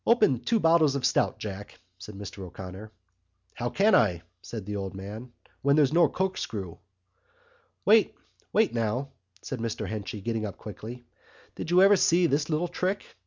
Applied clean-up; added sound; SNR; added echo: none; none; none; none.